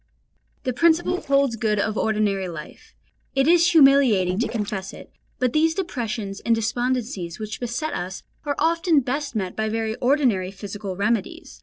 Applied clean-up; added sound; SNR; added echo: neural separator model SepFormer DNS4.